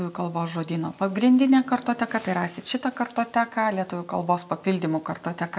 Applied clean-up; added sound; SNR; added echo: none; none; none; none.